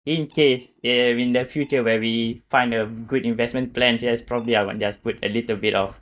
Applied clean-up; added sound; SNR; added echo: neural mask model DeepFilterNet 3.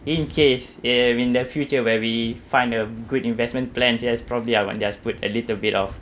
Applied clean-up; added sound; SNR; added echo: none; none; none; none.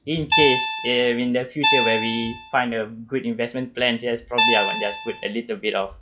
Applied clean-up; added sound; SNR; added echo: classical method log-MMSE.